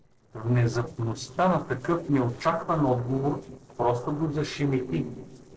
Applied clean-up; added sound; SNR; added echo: neural separator model SepFormer DNS4.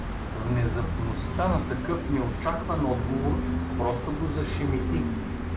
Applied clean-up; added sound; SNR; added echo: none; Gull, seagull; -1 dB; none.